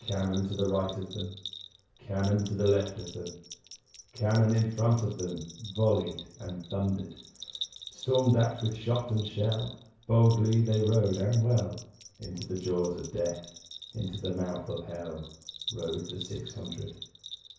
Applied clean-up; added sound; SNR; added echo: none; Bell; 16 dB; reverberation time 0.6 s.